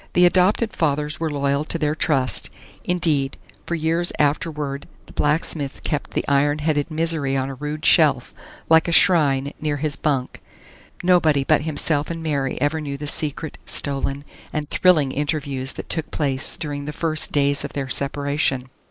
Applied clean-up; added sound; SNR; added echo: neural mask model Resemble Enhance denoiser.